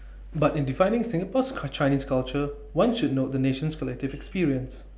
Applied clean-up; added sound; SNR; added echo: none; none; none; none.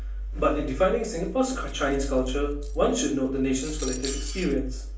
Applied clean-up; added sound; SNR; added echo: none; Cutlery, silverware; 17 dB; reverberation time 0.4 s.